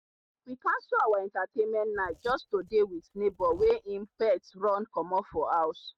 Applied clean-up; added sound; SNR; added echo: neural mask model RNNoise.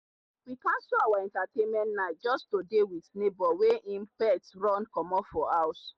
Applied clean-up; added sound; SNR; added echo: none; none; none; none.